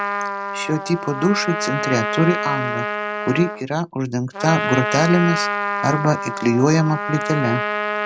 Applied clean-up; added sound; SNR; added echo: none; Trumpet; 4 dB; none.